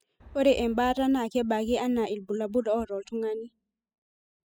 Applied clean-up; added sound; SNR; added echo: classical method spectral subtraction.